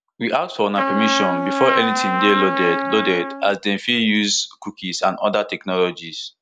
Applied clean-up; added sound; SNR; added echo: none; Trumpet; 2 dB; none.